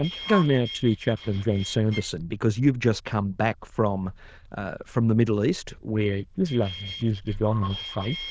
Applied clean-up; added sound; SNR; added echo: neural diffusion model UNIVERSE++.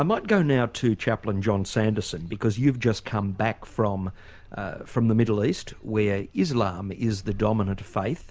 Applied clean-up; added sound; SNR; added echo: none; none; none; none.